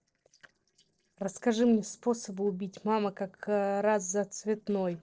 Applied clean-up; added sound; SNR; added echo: neural separator model SepFormer DNS4.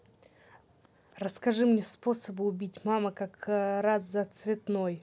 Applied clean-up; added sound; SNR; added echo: none; none; none; none.